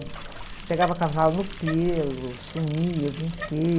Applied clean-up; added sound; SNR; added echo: none; Bicycle + Splash, splatter; 11 dB; none.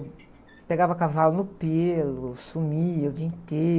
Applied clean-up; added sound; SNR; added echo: none; none; none; none.